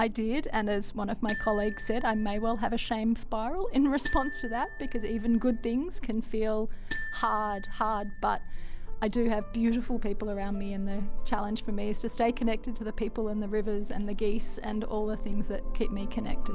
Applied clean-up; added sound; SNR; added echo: none; Marimba, xylophone; 13 dB; none.